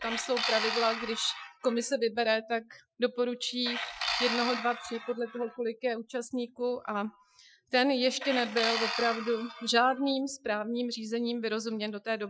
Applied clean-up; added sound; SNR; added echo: classical method Wiener filter.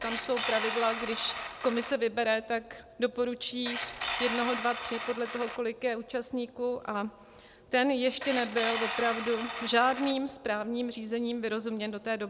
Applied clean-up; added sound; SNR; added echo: none; Tools; 6 dB; none.